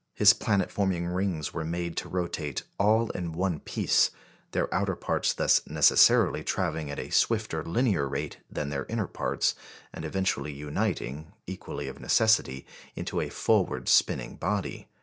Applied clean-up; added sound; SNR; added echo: none; none; none; none.